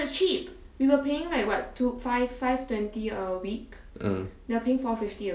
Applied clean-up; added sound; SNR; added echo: none; none; none; none.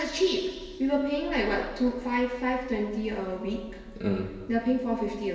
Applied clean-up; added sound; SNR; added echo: none; none; none; reverberation time 2.1 s.